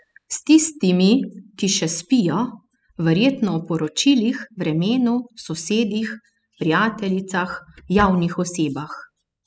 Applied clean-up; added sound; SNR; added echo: classical method spectral subtraction.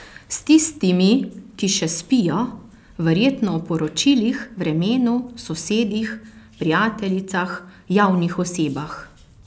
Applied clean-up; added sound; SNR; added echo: none; none; none; none.